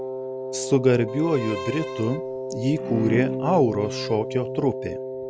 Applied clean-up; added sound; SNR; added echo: none; Bowed string instrument + Wind instrument, woodwind instrument; 6 dB; none.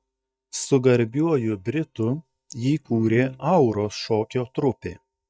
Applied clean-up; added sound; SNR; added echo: neural mask model DeepFilterNet 3.